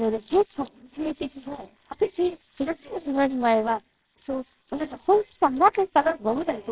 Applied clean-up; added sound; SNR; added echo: neural separator model SepFormer WHAMR!.